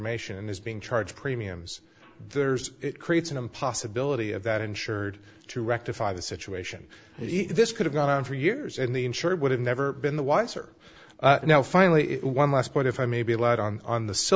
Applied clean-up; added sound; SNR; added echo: none; none; none; none.